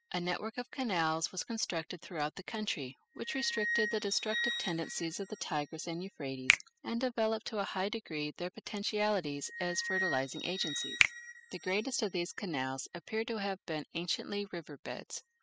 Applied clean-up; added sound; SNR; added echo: classical method spectral subtraction.